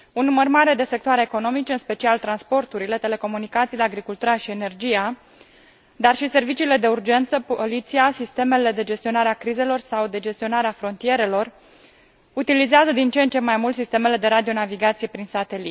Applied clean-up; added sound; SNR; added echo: none; none; none; none.